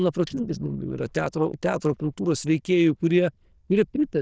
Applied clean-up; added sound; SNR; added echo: neural diffusion model UNIVERSE++.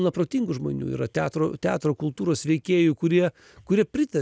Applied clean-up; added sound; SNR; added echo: none; none; none; none.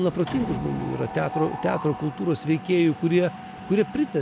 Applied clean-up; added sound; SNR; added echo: none; Mechanisms; 11 dB; none.